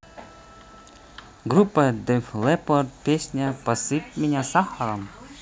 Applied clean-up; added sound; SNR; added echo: none; none; none; none.